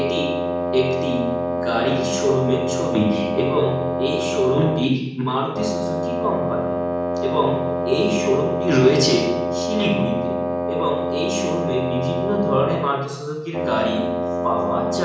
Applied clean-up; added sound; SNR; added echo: none; Wind instrument, woodwind instrument; 1 dB; reverberation time 1.0 s.